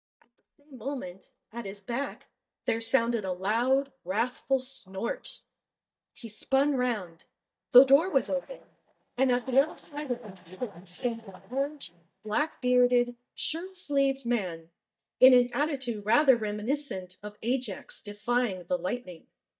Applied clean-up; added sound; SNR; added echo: neural mask model DeepFilterNet 3.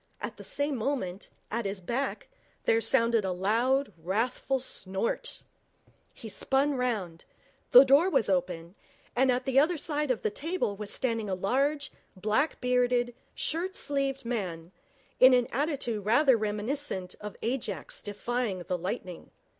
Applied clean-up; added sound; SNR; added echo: none; none; none; none.